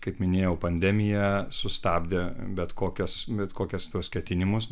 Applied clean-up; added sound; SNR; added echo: none; none; none; none.